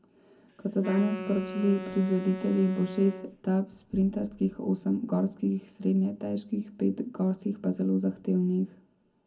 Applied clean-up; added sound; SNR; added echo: none; Wind instrument, woodwind instrument; 11 dB; reverberation time 0.4 s.